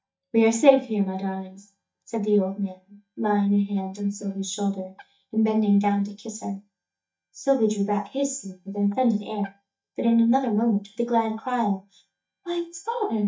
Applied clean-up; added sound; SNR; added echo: neural mask model DeepFilterNet 3.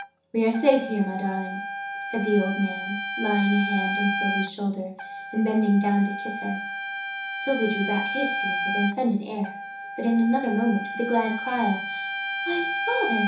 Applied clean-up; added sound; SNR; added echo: none; Trumpet; 5 dB; reverberation time 0.8 s.